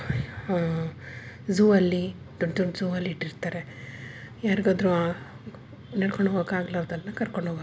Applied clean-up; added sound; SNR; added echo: none; none; none; none.